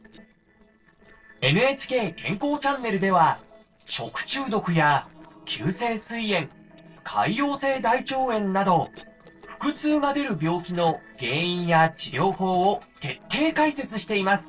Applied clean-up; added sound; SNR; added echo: neural separator model SepFormer DNS4.